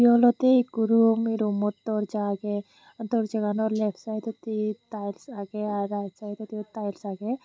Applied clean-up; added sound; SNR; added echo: none; none; none; none.